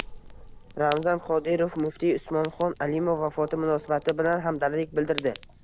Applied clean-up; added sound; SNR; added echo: none; Fire; 16 dB; none.